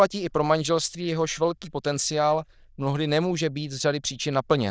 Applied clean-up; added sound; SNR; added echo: neural diffusion model UNIVERSE++.